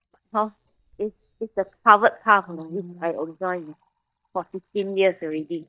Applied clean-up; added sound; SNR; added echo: neural mask model DeepFilterNet 3.